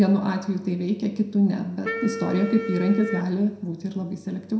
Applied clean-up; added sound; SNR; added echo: none; Wind instrument, woodwind instrument; 9 dB; reverberation time 0.6 s.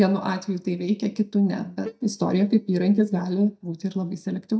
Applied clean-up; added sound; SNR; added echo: neural mask model DeepFilterNet 3.